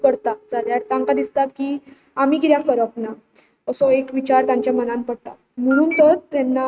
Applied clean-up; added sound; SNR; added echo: neural mask model RNNoise.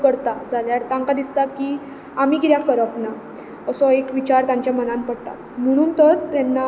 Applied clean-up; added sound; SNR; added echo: none; none; none; none.